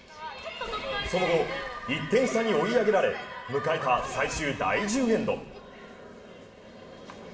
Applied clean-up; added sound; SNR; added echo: none; Splash, splatter; 18 dB; reverberation time 0.7 s.